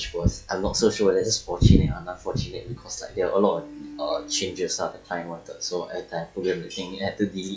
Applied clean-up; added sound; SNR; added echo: classical method log-MMSE.